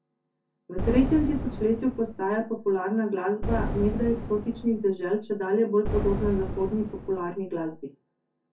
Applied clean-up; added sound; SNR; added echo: none; Boom; 5 dB; reverberation time 0.3 s.